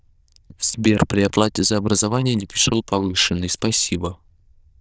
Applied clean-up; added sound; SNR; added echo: neural diffusion model UNIVERSE++.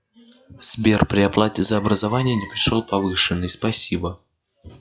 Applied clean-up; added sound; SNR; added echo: classical method log-MMSE.